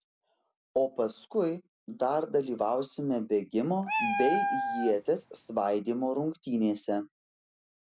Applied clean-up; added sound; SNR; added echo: none; Meow; 3 dB; none.